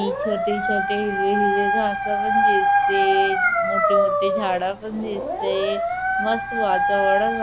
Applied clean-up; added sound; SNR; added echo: none; Dog; -4 dB; none.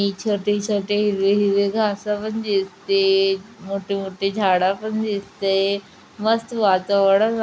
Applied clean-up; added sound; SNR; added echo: none; none; none; none.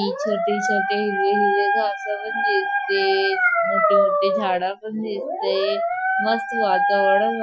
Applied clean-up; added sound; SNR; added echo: classical method Wiener filter.